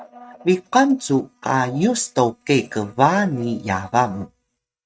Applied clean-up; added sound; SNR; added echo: neural mask model RNNoise.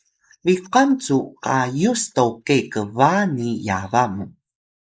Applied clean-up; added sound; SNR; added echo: neural mask model Resemble Enhance denoiser.